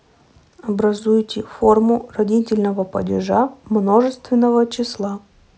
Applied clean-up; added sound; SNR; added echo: none; none; none; none.